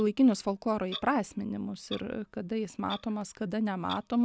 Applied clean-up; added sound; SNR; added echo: none; Clock; 18 dB; none.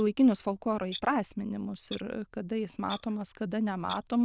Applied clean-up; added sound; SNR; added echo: neural diffusion model UNIVERSE++.